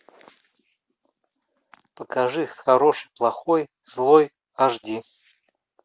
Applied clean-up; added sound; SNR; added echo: none; none; none; none.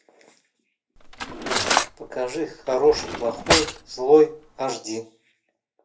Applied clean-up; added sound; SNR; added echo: none; Cutlery, silverware; 2 dB; reverberation time 0.3 s.